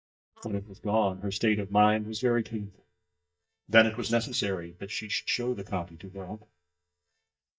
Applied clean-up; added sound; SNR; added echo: neural mask model DeepFilterNet 3.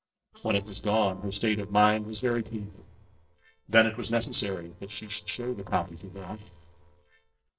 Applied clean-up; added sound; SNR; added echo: neural separator model SepFormer DNS4.